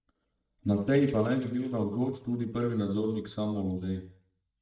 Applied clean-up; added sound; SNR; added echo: neural mask model DeepFilterNet 3.